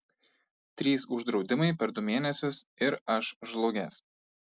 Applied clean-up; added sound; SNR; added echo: none; none; none; none.